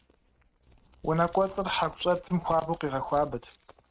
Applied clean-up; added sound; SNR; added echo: neural mask model RNNoise.